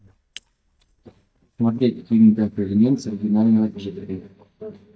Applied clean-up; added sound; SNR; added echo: neural mask model DeepFilterNet 3.